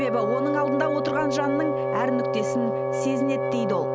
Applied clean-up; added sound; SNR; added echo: none; Brass instrument + Wind instrument, woodwind instrument; -2 dB; none.